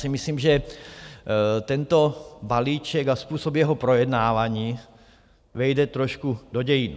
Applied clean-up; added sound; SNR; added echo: none; none; none; none.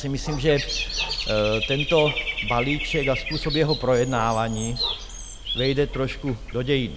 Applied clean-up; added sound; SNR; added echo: none; Bird / Dog; 5 dB; none.